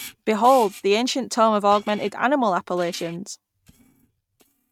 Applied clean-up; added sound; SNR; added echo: neural mask model RNNoise.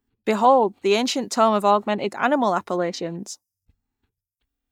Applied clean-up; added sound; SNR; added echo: neural mask model DeepFilterNet 3.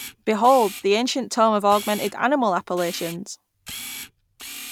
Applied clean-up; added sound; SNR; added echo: none; Camera; 16 dB; none.